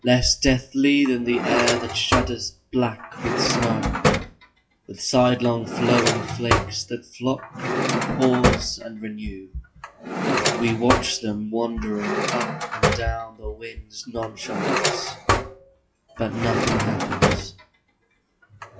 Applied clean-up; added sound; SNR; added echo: classical method WPE with log-MMSE.